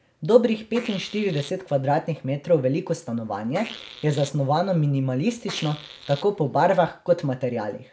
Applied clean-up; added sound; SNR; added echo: none; Fart; 18 dB; none.